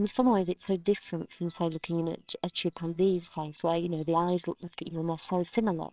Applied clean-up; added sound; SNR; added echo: neural separator model SepFormer WHAMR!.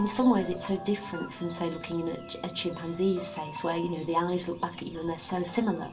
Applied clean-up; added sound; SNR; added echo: none; Wind instrument, woodwind instrument; 19 dB; reverberation time 0.2 s.